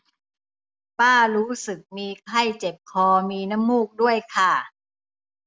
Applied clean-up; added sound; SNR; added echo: none; none; none; none.